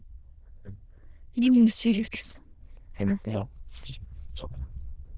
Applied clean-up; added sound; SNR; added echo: neural diffusion model UNIVERSE++.